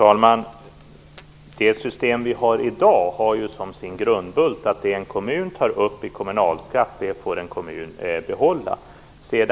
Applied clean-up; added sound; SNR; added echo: none; none; none; none.